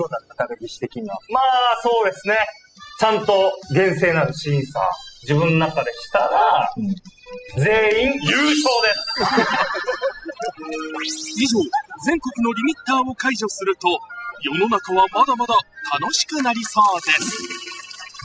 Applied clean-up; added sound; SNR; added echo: classical method spectral subtraction.